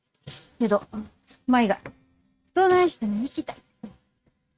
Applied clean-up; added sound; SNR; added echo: neural mask model RNNoise.